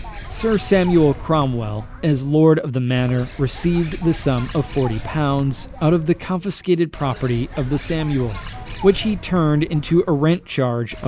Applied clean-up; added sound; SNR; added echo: none; Bird; 13 dB; none.